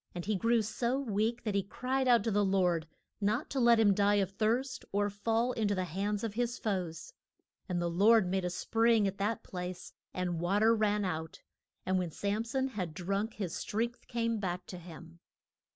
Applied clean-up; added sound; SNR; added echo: none; none; none; none.